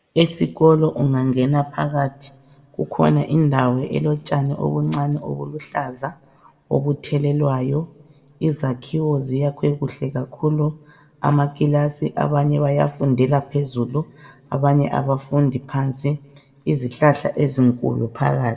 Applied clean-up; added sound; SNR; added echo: none; none; none; reverberation time 1.1 s.